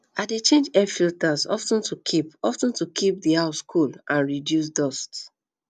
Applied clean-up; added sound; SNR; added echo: none; none; none; none.